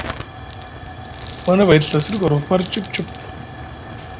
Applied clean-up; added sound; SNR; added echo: none; Tick / Hiss / Explosion / Fire + Glass; 11 dB; none.